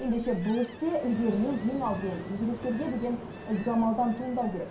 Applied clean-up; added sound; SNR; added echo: none; Ocean; 12 dB; reverberation time 0.5 s.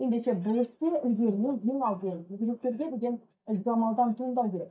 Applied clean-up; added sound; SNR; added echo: neural mask model DeepFilterNet 3.